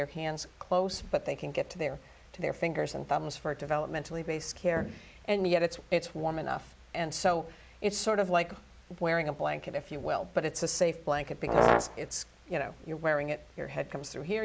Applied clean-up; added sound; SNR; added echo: none; Brass instrument; -4 dB; none.